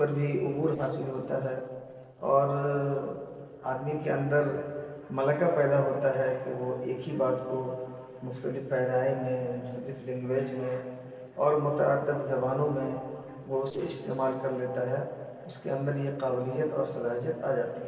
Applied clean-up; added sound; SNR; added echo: neural separator model SepFormer DNS4.